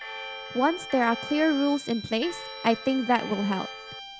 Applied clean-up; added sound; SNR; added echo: none; Bowed string instrument + Bell; 11 dB; none.